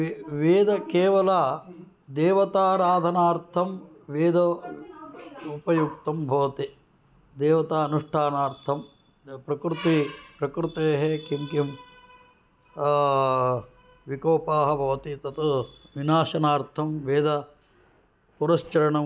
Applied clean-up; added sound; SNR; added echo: none; none; none; none.